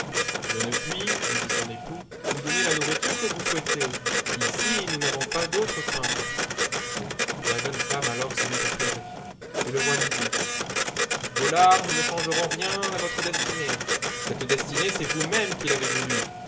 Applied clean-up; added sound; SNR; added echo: none; Printer; -3 dB; reverberation time 0.4 s.